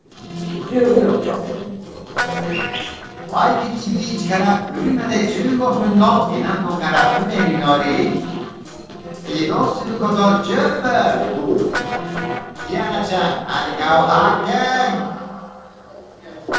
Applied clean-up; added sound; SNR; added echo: neural separator model SepFormer DNS4.